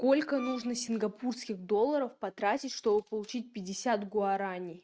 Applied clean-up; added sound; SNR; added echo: neural mask model RNNoise.